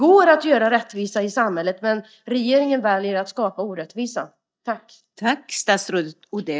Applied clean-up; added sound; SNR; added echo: neural mask model DeepFilterNet 3.